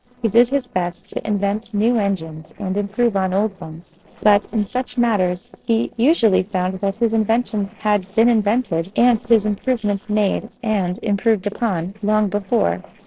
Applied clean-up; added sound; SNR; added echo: neural separator model SepFormer DNS4.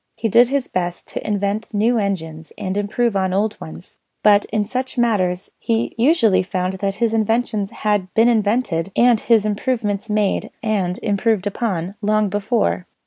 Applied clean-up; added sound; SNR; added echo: none; none; none; none.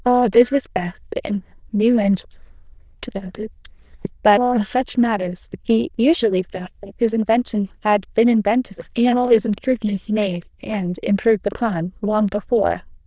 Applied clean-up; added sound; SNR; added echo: neural diffusion model UNIVERSE++.